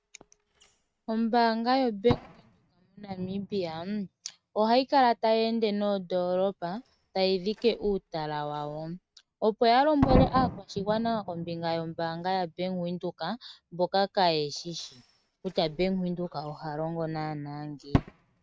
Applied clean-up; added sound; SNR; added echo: neural mask model RNNoise.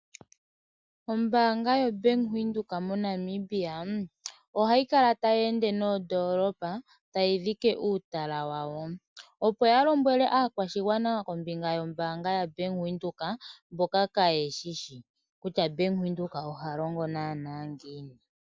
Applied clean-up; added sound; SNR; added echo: none; none; none; none.